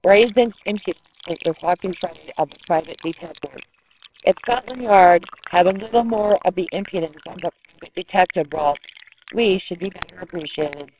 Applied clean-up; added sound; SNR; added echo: neural separator model SepFormer WHAMR!.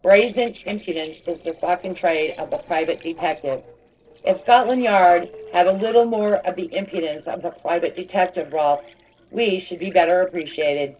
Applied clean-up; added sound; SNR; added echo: neural separator model SepFormer DNS4.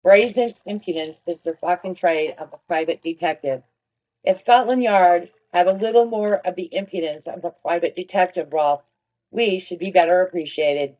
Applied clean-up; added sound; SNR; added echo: neural mask model DeepFilterNet 3.